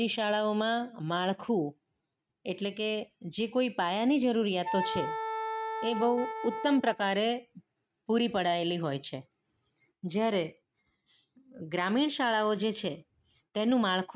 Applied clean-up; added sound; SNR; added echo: neural mask model RNNoise.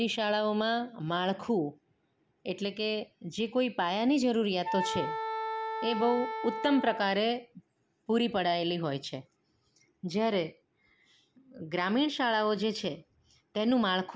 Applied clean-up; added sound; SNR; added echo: none; Wind instrument, woodwind instrument; 5 dB; none.